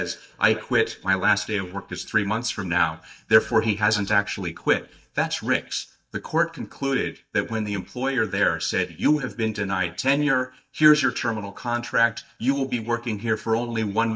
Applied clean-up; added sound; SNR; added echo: neural mask model DeepFilterNet 3.